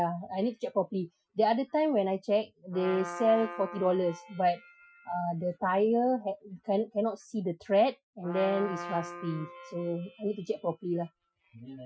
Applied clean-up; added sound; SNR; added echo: classical method Wiener filter.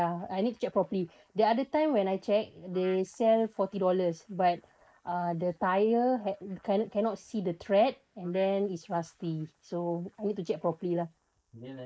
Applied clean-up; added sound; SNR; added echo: neural mask model Resemble Enhance denoiser.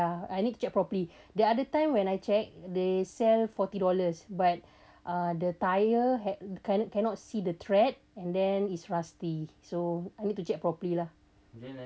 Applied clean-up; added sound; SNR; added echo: none; none; none; none.